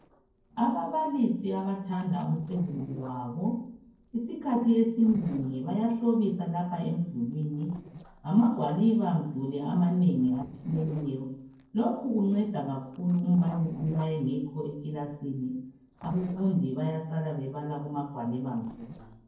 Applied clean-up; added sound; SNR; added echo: neural separator model SepFormer DNS4.